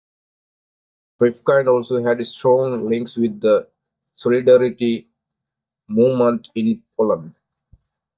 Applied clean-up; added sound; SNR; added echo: neural mask model DeepFilterNet 3.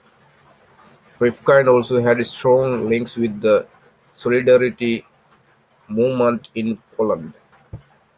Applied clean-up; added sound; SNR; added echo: none; none; none; none.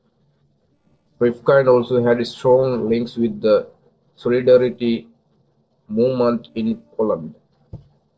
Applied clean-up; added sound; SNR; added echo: neural separator model SepFormer DNS4.